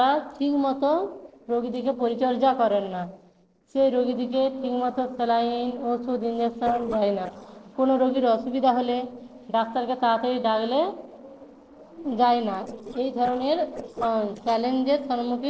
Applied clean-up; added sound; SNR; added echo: neural separator model SepFormer DNS4.